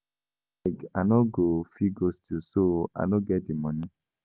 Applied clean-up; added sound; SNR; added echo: none; none; none; none.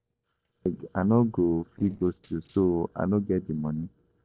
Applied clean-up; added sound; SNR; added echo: neural separator model SepFormer DNS4.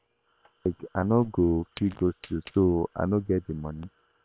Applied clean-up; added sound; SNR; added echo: neural separator model SepFormer WHAM!.